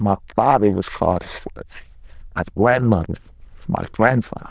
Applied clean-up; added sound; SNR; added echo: neural diffusion model UNIVERSE++.